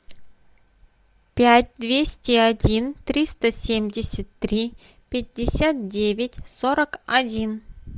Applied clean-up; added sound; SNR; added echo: none; none; none; none.